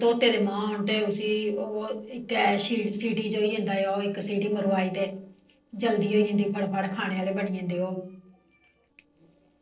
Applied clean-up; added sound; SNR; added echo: neural separator model SepFormer DNS4.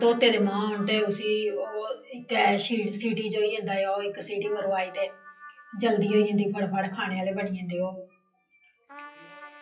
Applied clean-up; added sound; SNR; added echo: classical method WPE with log-MMSE.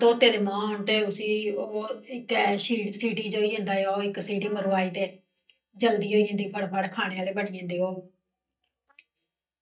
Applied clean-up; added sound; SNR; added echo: neural mask model DeepFilterNet 3.